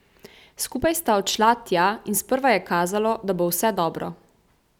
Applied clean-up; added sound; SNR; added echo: none; none; none; none.